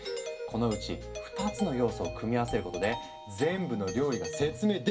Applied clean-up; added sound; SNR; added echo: none; Doorbell; 11 dB; reverberation time 0.2 s.